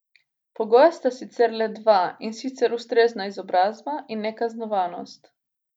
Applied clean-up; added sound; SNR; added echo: none; none; none; none.